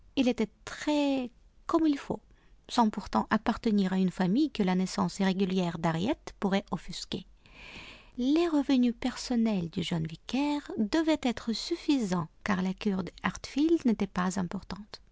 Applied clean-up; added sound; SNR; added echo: none; none; none; none.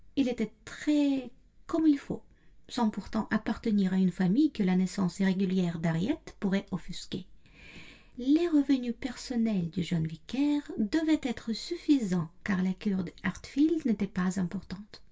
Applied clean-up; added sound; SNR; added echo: none; none; none; reverberation time 0.1 s.